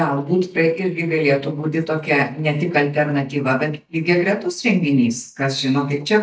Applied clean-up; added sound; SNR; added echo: neural mask model DeepFilterNet 3.